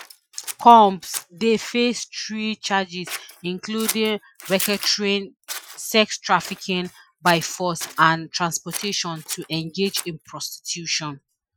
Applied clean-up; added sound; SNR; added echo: classical method Wiener filter.